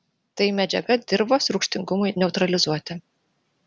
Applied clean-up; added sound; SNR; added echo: none; none; none; none.